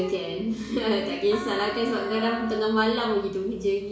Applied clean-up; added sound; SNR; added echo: none; Trumpet; 13 dB; reverberation time 0.6 s.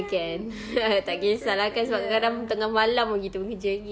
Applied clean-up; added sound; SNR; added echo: none; none; none; none.